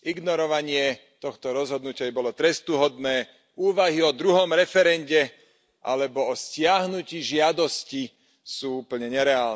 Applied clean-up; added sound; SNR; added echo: none; none; none; none.